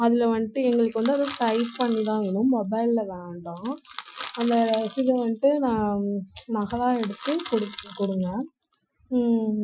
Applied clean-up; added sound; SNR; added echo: classical method Wiener filter.